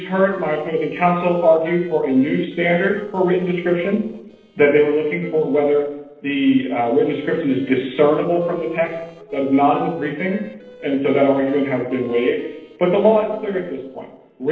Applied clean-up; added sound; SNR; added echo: neural separator model SepFormer DNS4.